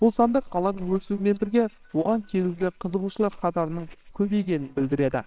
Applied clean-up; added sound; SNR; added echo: neural separator model SepFormer WHAMR!.